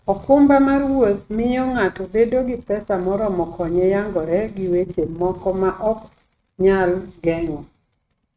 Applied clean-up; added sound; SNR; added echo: neural mask model RNNoise.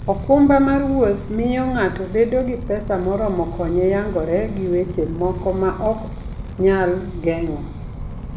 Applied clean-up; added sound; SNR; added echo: none; Fire; 9 dB; none.